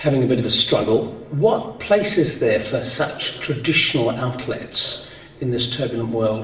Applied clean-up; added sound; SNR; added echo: none; none; none; reverberation time 0.8 s.